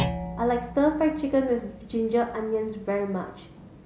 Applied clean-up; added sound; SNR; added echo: none; Thump, thud; 10 dB; none.